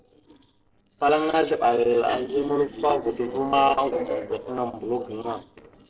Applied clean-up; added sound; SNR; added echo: neural separator model SepFormer DNS4.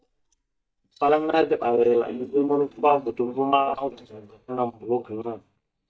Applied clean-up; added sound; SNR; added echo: neural mask model DeepFilterNet 3.